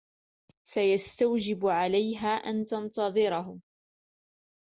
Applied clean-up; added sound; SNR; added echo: none; none; none; none.